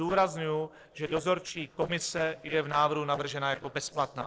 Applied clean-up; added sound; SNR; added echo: neural separator model SepFormer DNS4.